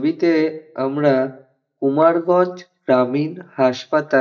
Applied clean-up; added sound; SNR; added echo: neural mask model DeepFilterNet 3.